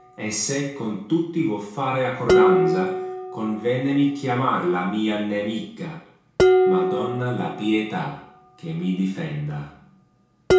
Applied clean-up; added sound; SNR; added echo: none; Dishes, pots, and pans; 0 dB; reverberation time 0.6 s.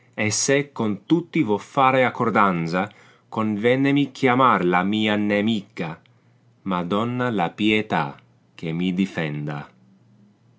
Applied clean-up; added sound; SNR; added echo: none; none; none; none.